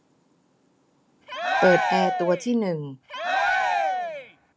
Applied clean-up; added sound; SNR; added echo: none; Cheering; -2 dB; none.